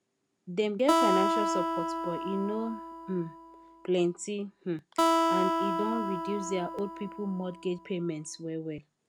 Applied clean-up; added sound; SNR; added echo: none; Acoustic guitar; -2 dB; none.